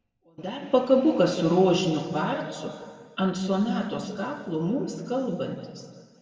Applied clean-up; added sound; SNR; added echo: none; none; none; reverberation time 1.5 s.